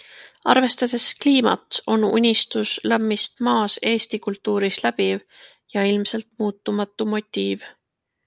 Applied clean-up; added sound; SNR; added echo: none; none; none; none.